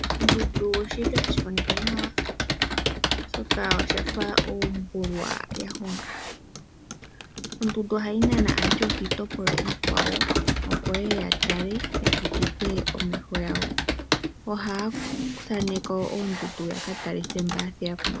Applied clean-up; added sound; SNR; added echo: none; Computer keyboard; -3 dB; none.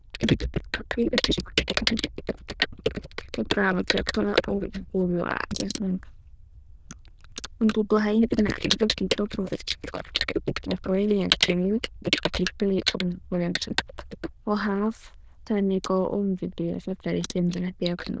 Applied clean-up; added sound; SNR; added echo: neural diffusion model UNIVERSE++.